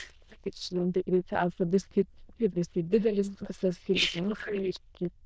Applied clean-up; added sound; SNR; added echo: neural diffusion model UNIVERSE++.